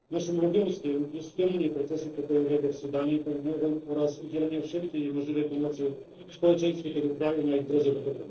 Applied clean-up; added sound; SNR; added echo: neural separator model SepFormer DNS4.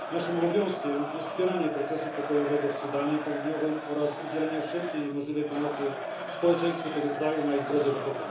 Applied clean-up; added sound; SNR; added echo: none; Crowd; 6 dB; reverberation time 1.2 s.